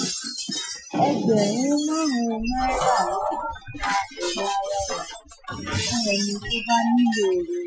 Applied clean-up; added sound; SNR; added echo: classical method Wiener filter.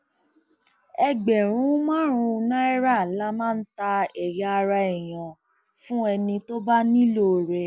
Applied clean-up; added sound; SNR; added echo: none; none; none; none.